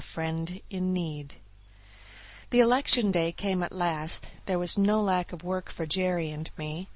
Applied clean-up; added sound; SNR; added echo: none; none; none; none.